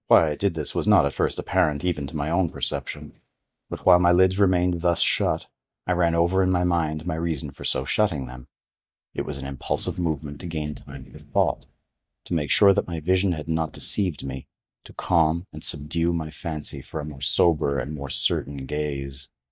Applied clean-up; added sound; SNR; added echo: neural mask model DeepFilterNet 3.